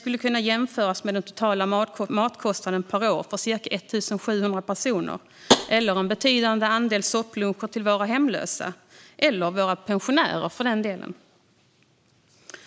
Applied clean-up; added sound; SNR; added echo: none; Tap; 2 dB; none.